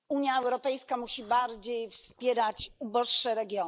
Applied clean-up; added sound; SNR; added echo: neural mask model Resemble Enhance denoiser.